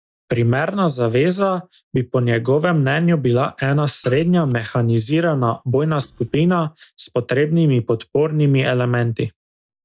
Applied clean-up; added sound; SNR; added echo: neural mask model DeepFilterNet 3.